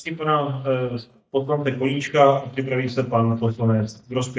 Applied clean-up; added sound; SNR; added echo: neural mask model DeepFilterNet 3.